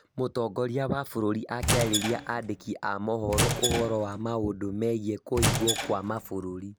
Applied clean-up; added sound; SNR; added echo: none; Squeak / Wood; 0 dB; none.